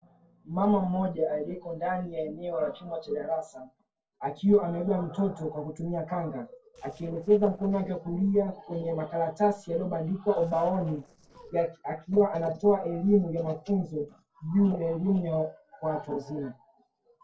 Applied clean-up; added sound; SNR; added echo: neural separator model SepFormer DNS4.